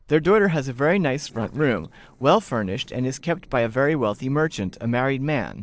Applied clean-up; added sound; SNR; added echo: neural separator model SepFormer DNS4.